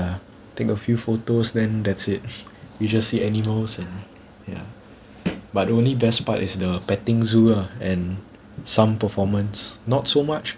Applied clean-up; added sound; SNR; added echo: none; none; none; none.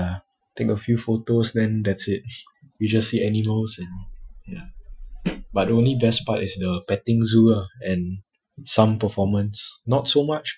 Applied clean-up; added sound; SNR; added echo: classical method Wiener filter.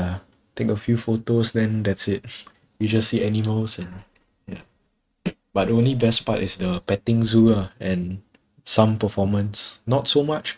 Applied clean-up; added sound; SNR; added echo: neural mask model RNNoise.